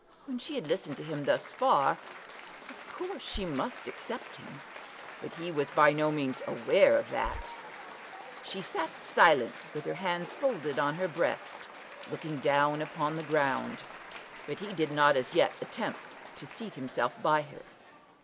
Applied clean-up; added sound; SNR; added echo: none; Applause / Cheering; 15 dB; none.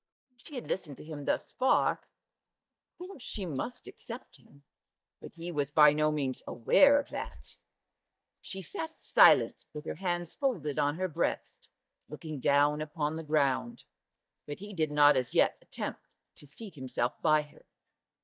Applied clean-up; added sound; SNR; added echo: neural mask model DeepFilterNet 3.